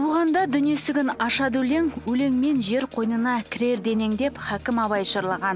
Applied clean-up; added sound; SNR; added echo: none; none; none; none.